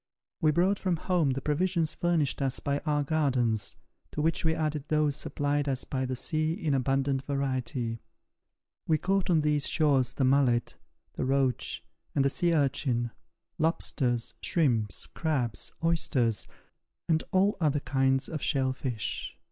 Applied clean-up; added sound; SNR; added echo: none; none; none; none.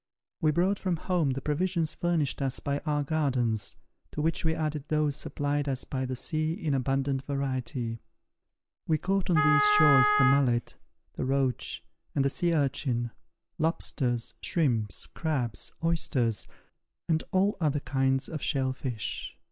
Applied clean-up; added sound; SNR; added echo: none; Wind instrument, woodwind instrument; 0 dB; none.